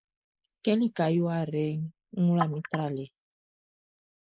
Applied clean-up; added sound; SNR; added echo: neural mask model Resemble Enhance denoiser.